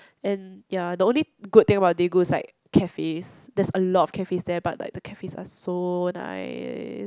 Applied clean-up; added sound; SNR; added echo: none; none; none; none.